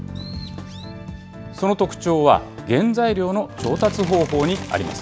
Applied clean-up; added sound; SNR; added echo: none; Bass guitar; 15 dB; none.